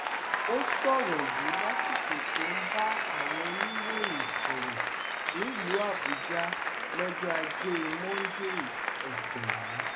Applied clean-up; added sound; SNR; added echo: none; Applause; -4 dB; none.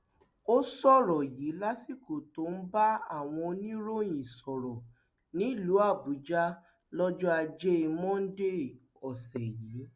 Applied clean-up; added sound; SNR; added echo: none; none; none; none.